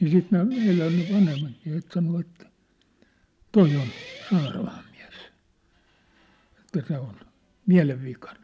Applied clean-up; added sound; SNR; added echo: none; Guitar; 19 dB; none.